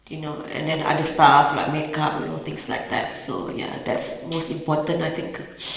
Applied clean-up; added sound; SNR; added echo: neural separator model SepFormer DNS4.